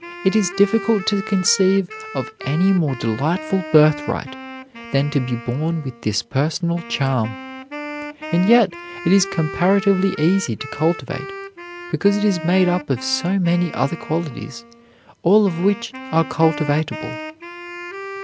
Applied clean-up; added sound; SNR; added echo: none; Wind instrument, woodwind instrument; 13 dB; none.